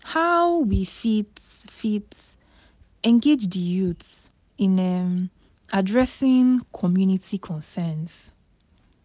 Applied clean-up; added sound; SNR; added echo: none; none; none; none.